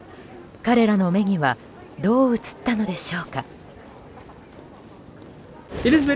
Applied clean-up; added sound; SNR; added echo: none; none; none; none.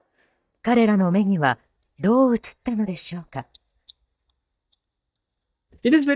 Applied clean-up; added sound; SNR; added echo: neural mask model DeepFilterNet 3.